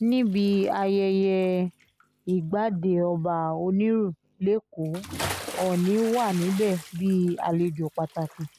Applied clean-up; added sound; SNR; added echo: none; Bathtub (filling or washing) / Splash, splatter; 16 dB; none.